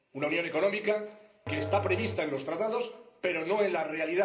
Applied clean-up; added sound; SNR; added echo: none; Musical instrument; 10 dB; reverberation time 0.5 s.